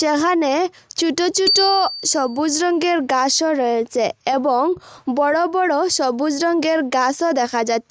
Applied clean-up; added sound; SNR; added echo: neural mask model RNNoise.